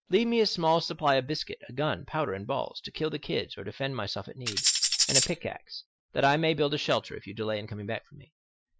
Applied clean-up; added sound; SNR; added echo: classical method Wiener filter.